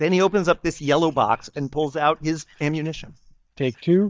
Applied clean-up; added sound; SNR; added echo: neural mask model DeepFilterNet 3.